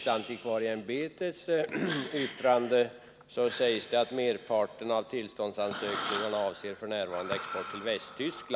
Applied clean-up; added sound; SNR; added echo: none; Breathing; 11 dB; none.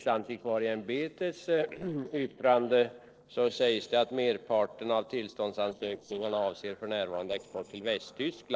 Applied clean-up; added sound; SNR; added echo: neural separator model SepFormer DNS4.